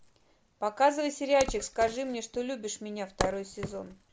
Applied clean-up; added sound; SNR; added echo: none; Wood; 10 dB; none.